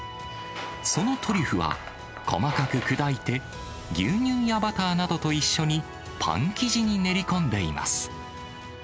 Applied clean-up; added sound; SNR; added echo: none; none; none; none.